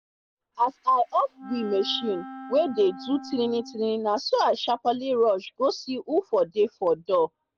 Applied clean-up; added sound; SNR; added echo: none; Wind instrument, woodwind instrument; 16 dB; none.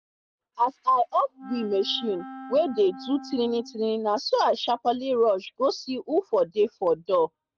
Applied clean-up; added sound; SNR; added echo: neural mask model RNNoise.